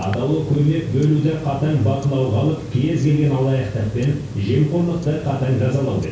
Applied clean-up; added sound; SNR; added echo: none; Tick-tock; 14 dB; reverberation time 0.6 s.